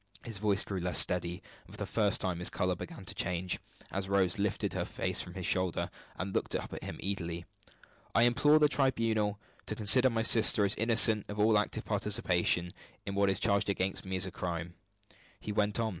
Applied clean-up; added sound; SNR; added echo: none; none; none; none.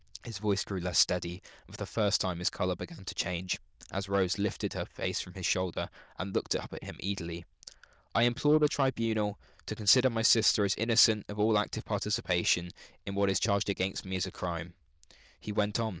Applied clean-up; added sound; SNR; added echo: neural diffusion model UNIVERSE++.